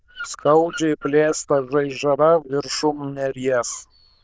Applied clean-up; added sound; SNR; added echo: neural diffusion model UNIVERSE++.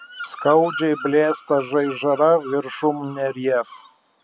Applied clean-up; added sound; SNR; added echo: none; Bird vocalization, bird call, bird song; 16 dB; none.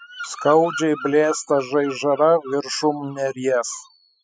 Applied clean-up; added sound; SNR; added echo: classical method spectral subtraction.